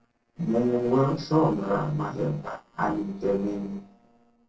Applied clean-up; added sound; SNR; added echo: neural separator model SepFormer DNS4.